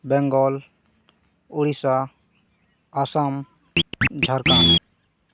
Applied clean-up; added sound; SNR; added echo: none; Scratching (performance technique); -3 dB; none.